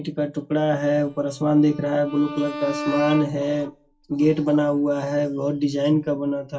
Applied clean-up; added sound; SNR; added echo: none; Bowed string instrument; 11 dB; reverberation time 0.2 s.